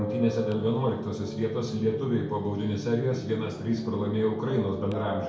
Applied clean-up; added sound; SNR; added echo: none; Piano; 7 dB; reverberation time 0.6 s.